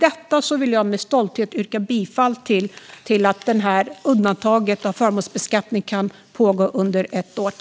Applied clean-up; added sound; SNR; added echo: none; none; none; none.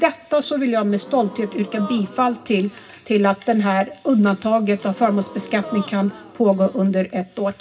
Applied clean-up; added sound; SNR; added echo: none; Gasp; 19 dB; reverberation time 0.4 s.